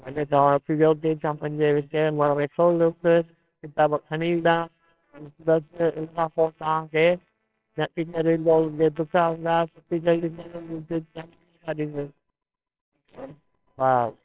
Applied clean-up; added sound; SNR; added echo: neural separator model SepFormer WHAMR!.